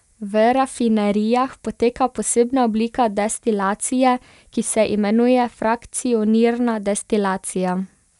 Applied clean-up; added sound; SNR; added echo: none; none; none; none.